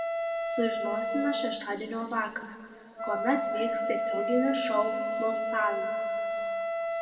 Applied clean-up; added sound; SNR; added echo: none; Wind instrument, woodwind instrument; -1 dB; reverberation time 2.3 s.